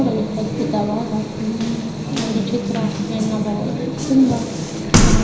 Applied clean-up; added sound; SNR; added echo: none; Water tap, faucet; 1 dB; reverberation time 0.5 s.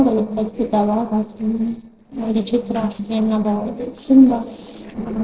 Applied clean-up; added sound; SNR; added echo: neural separator model SepFormer DNS4.